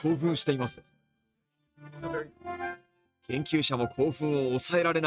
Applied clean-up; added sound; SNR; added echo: neural mask model RNNoise.